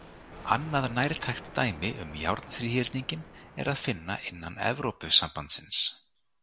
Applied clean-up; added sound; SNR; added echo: none; Thunder; 19 dB; none.